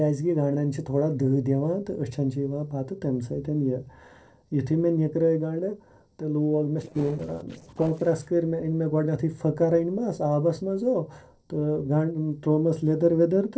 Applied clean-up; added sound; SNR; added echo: neural separator model SepFormer DNS4.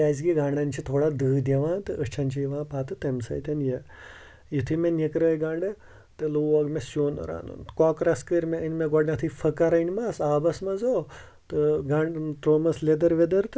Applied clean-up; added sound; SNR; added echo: none; none; none; none.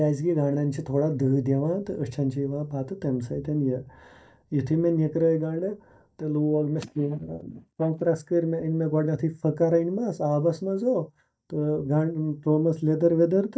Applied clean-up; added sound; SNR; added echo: neural mask model DeepFilterNet 3.